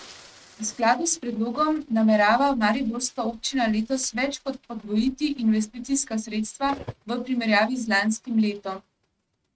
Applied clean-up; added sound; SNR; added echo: neural mask model RNNoise.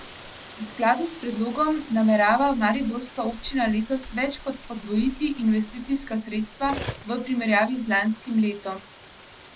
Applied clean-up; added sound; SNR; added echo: none; Cutlery, silverware + Rain; 16 dB; none.